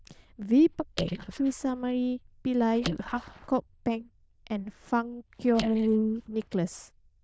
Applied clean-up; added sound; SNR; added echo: neural diffusion model UNIVERSE++.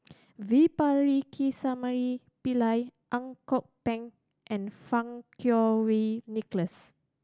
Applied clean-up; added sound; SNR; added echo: none; none; none; none.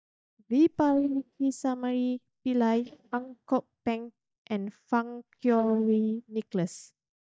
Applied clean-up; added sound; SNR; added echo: neural mask model DeepFilterNet 3.